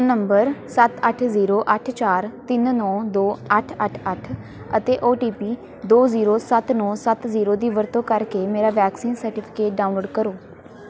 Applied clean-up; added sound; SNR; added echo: none; none; none; none.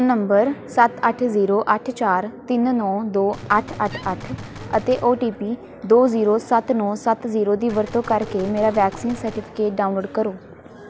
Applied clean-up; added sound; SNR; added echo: none; Gunshot, gunfire + Wood; 19 dB; none.